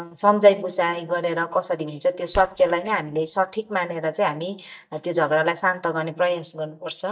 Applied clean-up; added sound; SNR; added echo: neural mask model DeepFilterNet 3.